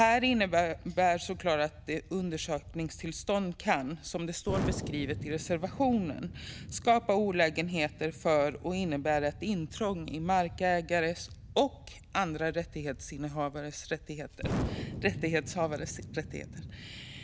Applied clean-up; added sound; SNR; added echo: none; Explosion; 11 dB; none.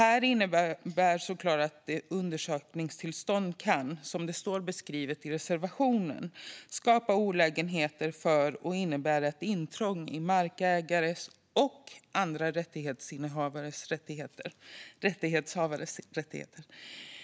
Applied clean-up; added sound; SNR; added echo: none; none; none; none.